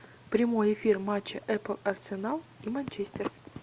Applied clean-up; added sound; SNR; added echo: none; none; none; none.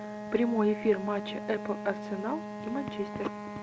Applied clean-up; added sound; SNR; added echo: none; Wind instrument, woodwind instrument; 7 dB; none.